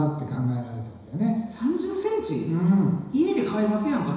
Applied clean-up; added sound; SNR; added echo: none; none; none; reverberation time 1.0 s.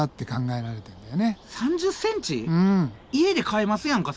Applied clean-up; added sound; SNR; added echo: none; none; none; none.